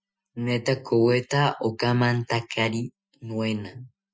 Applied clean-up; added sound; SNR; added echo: classical method Wiener filter.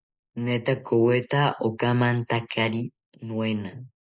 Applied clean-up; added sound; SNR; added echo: neural mask model Resemble Enhance denoiser.